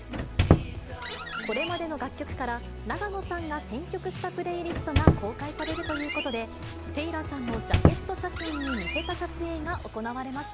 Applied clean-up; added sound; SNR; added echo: none; Squeak; -4 dB; none.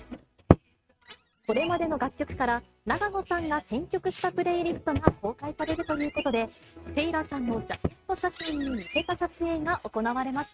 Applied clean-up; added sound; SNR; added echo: neural mask model RNNoise.